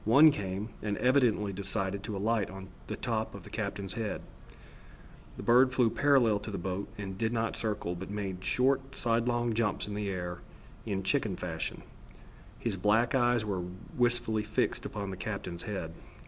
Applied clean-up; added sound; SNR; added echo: none; none; none; none.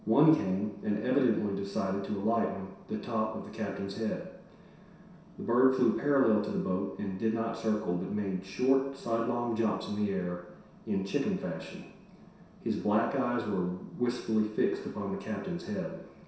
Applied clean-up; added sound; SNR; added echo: none; none; none; reverberation time 0.7 s.